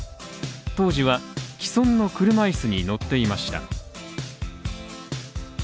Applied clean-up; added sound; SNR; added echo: none; none; none; none.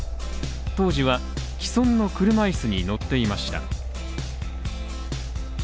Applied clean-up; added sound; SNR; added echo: none; Mechanical fan; 6 dB; none.